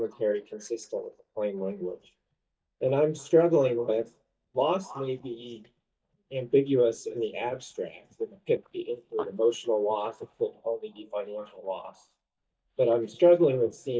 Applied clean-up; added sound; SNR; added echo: neural mask model DeepFilterNet 3.